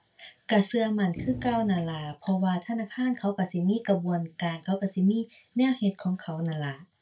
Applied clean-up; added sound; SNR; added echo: none; Thump, thud; 11 dB; reverberation time 0.2 s.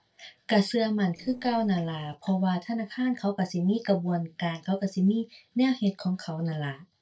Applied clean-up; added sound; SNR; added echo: neural separator model SepFormer DNS4.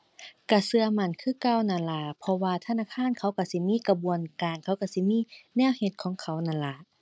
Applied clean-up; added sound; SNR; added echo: none; none; none; none.